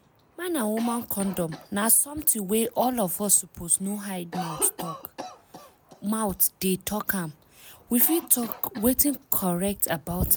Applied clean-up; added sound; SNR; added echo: none; Cough; 17 dB; none.